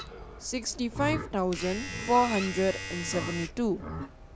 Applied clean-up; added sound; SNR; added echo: none; Livestock, farm animals, working animals + Domestic sounds, home sounds; 7 dB; none.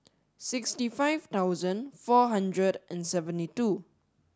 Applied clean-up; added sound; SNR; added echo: none; none; none; none.